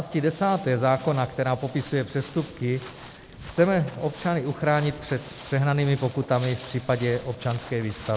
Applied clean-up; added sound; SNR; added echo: none; Walk, footsteps; 19 dB; none.